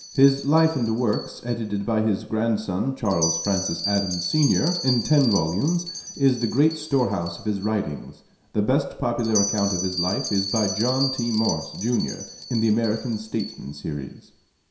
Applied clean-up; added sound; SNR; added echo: none; Bell; 9 dB; reverberation time 0.7 s.